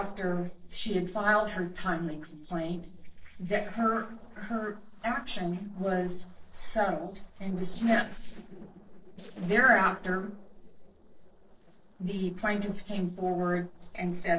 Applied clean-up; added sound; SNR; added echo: neural separator model SepFormer DNS4.